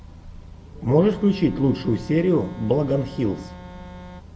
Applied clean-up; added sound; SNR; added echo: none; Organ; 18 dB; none.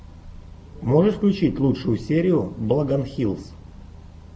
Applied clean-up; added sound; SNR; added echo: none; none; none; none.